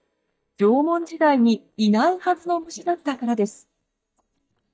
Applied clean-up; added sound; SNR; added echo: neural mask model DeepFilterNet 3.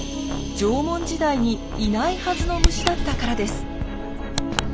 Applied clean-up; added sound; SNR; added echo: none; Bird vocalization, bird call, bird song; 5 dB; none.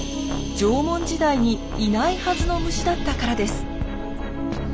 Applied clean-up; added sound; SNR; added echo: none; none; none; none.